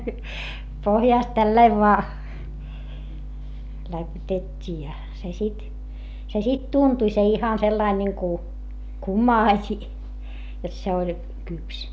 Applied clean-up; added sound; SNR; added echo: none; none; none; none.